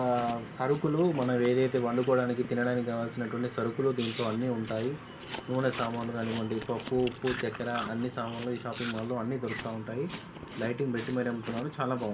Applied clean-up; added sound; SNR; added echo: none; Chewing, mastication; 14 dB; reverberation time 0.8 s.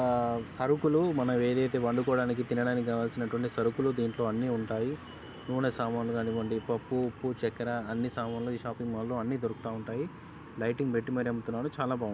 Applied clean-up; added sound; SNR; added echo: none; none; none; none.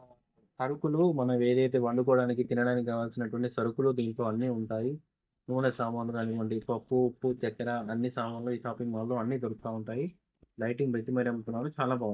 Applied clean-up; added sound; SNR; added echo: neural mask model DeepFilterNet 3.